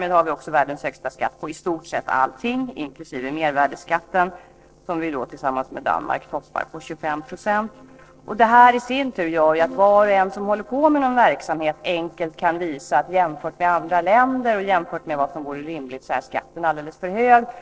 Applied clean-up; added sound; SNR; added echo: neural separator model SepFormer DNS4.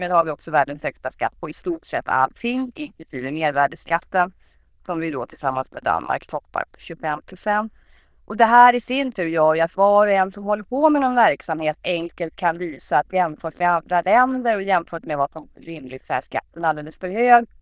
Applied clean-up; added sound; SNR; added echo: neural diffusion model UNIVERSE++.